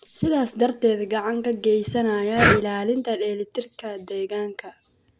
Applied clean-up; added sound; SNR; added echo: none; Breathing; 4 dB; none.